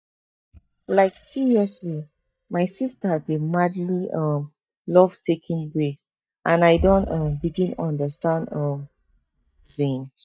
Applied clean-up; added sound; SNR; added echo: neural mask model DeepFilterNet 3.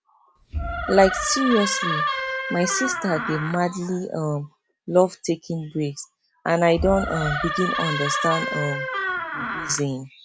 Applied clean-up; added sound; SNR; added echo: none; Door; 3 dB; none.